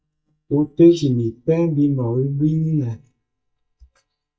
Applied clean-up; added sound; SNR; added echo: neural mask model DeepFilterNet 3.